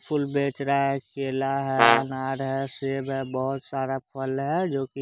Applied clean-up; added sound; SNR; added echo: none; Brass instrument; -4 dB; none.